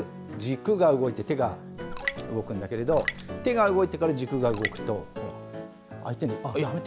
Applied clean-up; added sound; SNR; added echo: none; Raindrop; 9 dB; none.